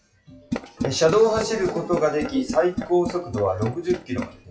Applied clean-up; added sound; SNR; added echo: classical method WPE with log-MMSE.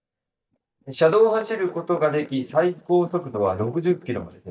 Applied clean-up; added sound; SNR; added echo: neural mask model DeepFilterNet 3.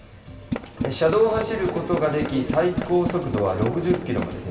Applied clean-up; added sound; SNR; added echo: none; Tools; 7 dB; reverberation time 2.4 s.